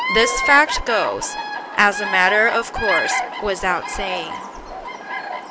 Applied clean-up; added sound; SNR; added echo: none; Bird vocalization, bird call, bird song; 5 dB; none.